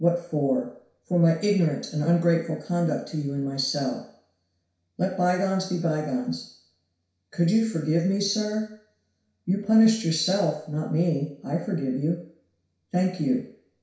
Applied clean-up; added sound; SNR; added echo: none; none; none; reverberation time 0.6 s.